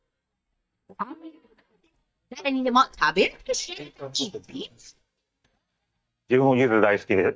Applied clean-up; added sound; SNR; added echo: neural mask model DeepFilterNet 3.